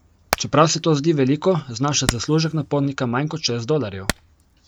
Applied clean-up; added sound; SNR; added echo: none; Hammer; 12 dB; none.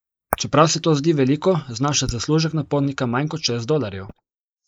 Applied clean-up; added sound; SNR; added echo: neural mask model Resemble Enhance denoiser.